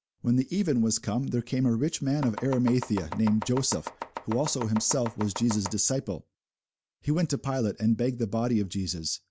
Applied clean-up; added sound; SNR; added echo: none; Domestic sounds, home sounds; 11 dB; none.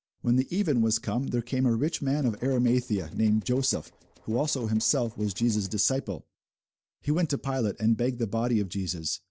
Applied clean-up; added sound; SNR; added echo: neural separator model SepFormer DNS4.